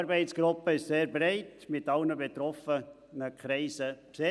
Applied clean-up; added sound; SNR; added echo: none; none; none; none.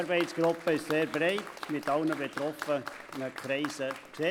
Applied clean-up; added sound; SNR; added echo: none; Applause; 11 dB; none.